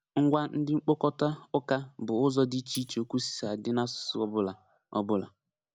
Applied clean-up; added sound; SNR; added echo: none; Cutlery, silverware; 18 dB; none.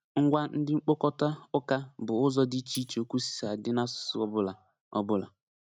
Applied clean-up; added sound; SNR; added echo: neural mask model RNNoise.